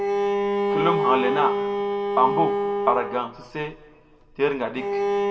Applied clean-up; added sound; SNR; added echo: none; Bowed string instrument; -1 dB; reverberation time 1.5 s.